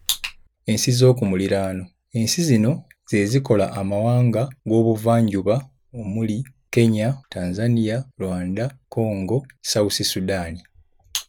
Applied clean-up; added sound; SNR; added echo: none; none; none; none.